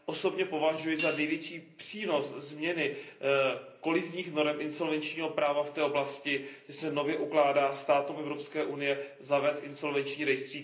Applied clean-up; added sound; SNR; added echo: none; Hi-hat; 12 dB; reverberation time 0.5 s.